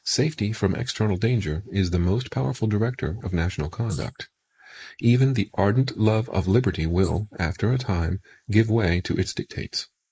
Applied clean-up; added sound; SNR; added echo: neural mask model Resemble Enhance denoiser.